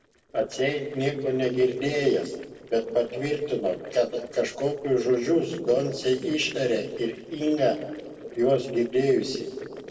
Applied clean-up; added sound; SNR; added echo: neural separator model SepFormer DNS4.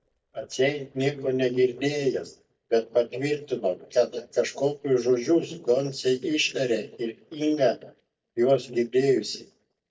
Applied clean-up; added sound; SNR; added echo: neural mask model DeepFilterNet 3.